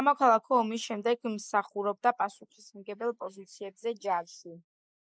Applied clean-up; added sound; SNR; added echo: neural mask model Resemble Enhance denoiser.